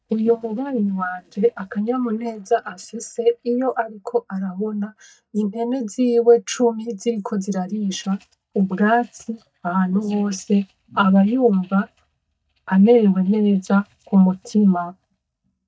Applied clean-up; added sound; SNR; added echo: neural mask model DeepFilterNet 3.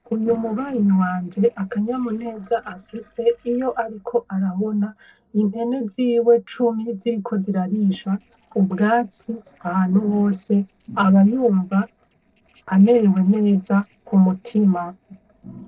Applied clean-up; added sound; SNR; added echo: neural separator model SepFormer DNS4.